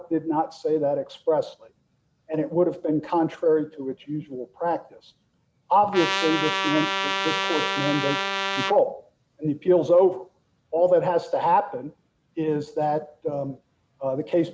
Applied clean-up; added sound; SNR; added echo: none; Trumpet; 1 dB; none.